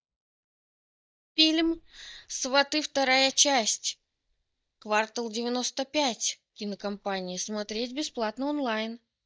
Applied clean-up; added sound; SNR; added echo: neural mask model DeepFilterNet 3.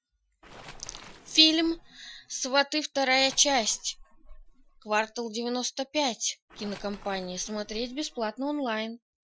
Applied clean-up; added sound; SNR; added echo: classical method Wiener filter.